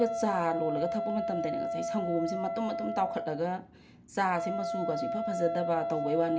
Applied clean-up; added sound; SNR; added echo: none; Wind instrument, woodwind instrument; 2 dB; none.